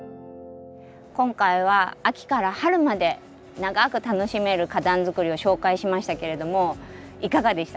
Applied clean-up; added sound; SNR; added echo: none; none; none; none.